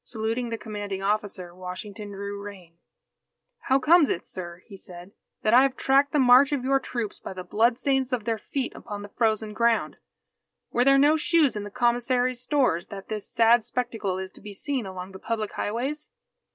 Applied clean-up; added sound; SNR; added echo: none; none; none; none.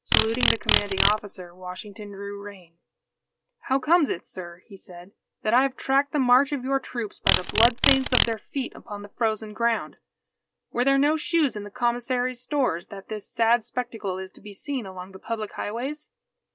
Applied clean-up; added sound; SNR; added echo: none; Insect; -1 dB; none.